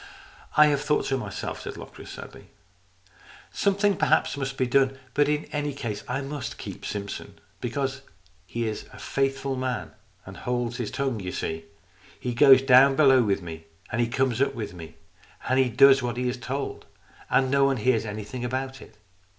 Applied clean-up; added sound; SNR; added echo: none; none; none; none.